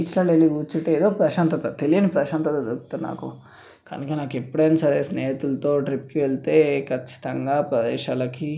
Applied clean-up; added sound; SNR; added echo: none; none; none; none.